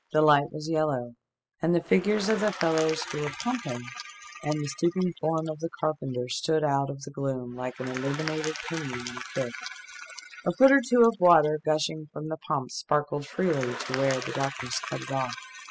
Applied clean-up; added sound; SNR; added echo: classical method spectral subtraction.